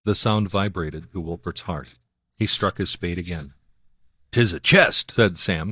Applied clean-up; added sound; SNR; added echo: neural mask model DeepFilterNet 3.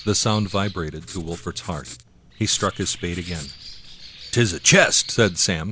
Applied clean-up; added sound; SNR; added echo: none; Bird + Writing; 17 dB; none.